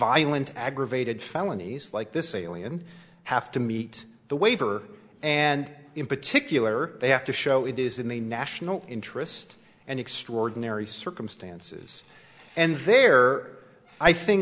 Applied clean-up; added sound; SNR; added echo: none; none; none; none.